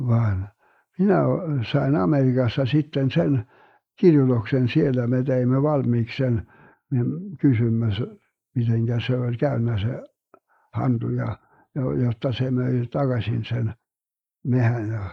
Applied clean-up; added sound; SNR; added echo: neural mask model Resemble Enhance denoiser.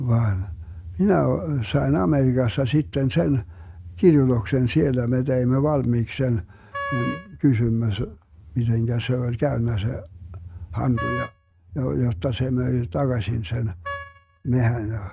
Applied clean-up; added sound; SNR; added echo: neural mask model RNNoise.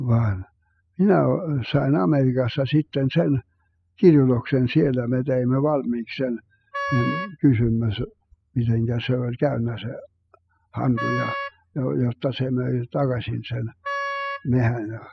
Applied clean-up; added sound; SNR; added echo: classical method spectral subtraction.